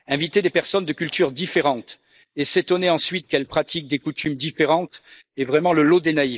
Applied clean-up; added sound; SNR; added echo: neural mask model Resemble Enhance denoiser.